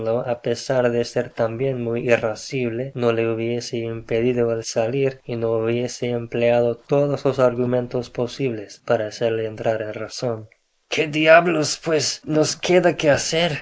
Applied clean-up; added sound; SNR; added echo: neural mask model Resemble Enhance denoiser.